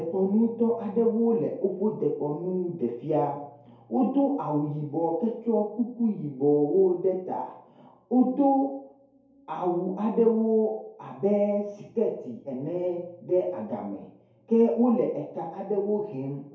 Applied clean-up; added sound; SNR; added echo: none; none; none; reverberation time 2.3 s.